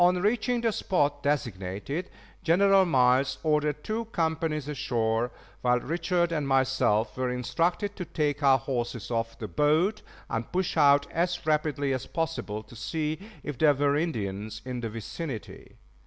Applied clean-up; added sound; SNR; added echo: none; none; none; none.